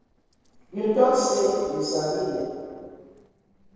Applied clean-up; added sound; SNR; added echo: neural separator model SepFormer DNS4.